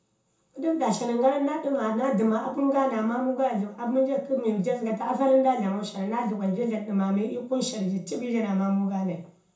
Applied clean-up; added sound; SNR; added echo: none; none; none; reverberation time 0.6 s.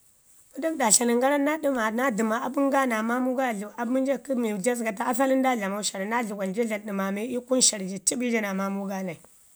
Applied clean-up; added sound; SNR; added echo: none; none; none; none.